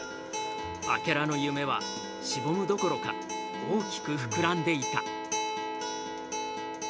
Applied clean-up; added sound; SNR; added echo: none; Acoustic guitar; 3 dB; none.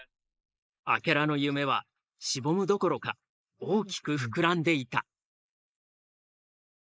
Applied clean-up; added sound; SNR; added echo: neural mask model Resemble Enhance denoiser.